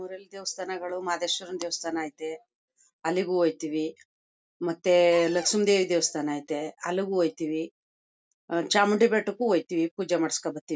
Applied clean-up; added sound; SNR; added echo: none; Cupboard open or close; 15 dB; none.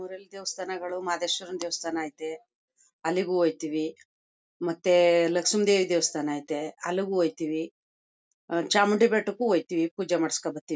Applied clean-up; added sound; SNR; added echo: none; none; none; none.